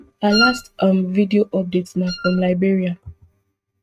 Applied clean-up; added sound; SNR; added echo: neural mask model RNNoise.